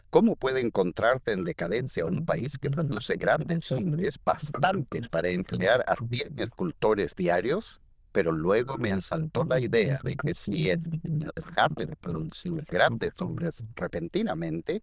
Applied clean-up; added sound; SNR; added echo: neural diffusion model UNIVERSE++.